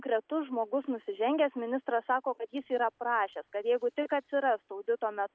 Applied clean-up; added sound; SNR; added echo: none; none; none; none.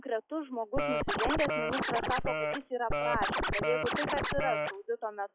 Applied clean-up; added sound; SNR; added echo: classical method log-MMSE.